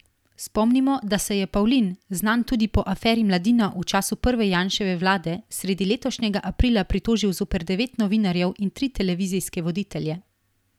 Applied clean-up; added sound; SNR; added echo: none; none; none; none.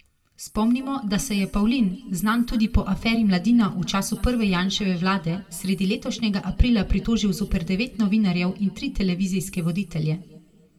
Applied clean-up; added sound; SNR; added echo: none; none; none; reverberation time 1.6 s.